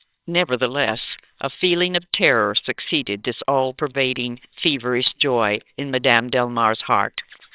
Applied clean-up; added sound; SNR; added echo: neural separator model SepFormer WHAMR!.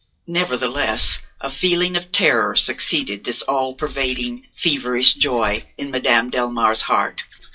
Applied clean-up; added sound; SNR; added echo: classical method WPE with log-MMSE.